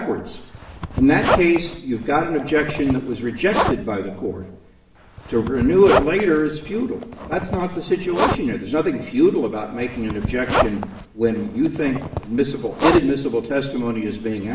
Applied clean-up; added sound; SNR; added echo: none; Zipper (clothing); 6 dB; reverberation time 0.8 s.